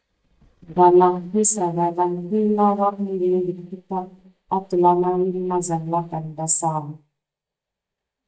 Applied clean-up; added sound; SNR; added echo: neural mask model DeepFilterNet 3.